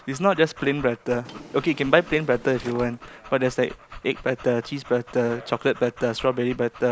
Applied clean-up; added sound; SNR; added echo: none; Dog + Drawer open or close; 19 dB; none.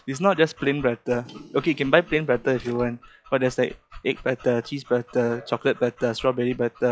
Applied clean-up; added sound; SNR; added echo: classical method log-MMSE.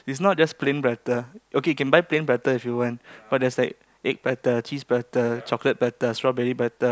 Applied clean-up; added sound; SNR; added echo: none; none; none; none.